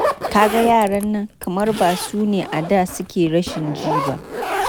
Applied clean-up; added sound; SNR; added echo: none; Zipper (clothing); 6 dB; none.